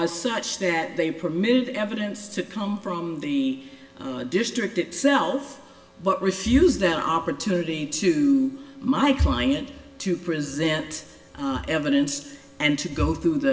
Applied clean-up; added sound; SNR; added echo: none; none; none; reverberation time 0.9 s.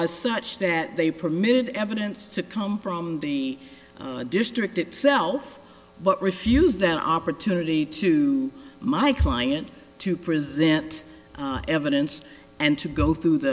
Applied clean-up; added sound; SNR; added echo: none; none; none; none.